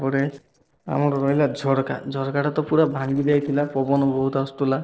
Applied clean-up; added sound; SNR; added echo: neural separator model SepFormer DNS4.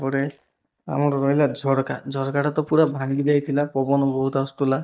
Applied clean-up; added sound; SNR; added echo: neural mask model DeepFilterNet 3.